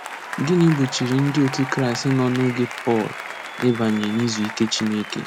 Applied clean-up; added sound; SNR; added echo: none; Applause; 11 dB; none.